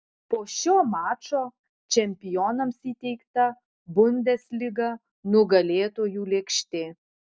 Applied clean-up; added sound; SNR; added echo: none; none; none; none.